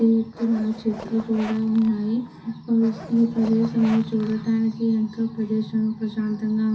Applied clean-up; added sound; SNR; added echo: none; Zipper (clothing); 19 dB; reverberation time 0.3 s.